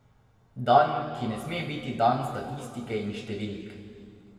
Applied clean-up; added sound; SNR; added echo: none; none; none; reverberation time 2.2 s.